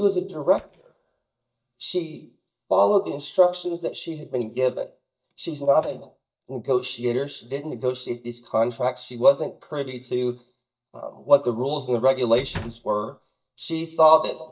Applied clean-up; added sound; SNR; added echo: neural mask model DeepFilterNet 3.